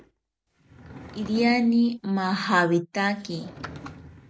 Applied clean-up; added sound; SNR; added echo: none; Drawer open or close / Wood; 19 dB; none.